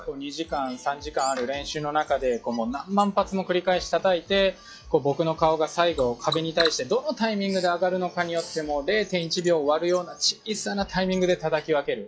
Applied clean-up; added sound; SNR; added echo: classical method log-MMSE.